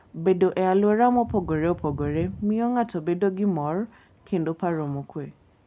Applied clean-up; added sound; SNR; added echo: none; none; none; none.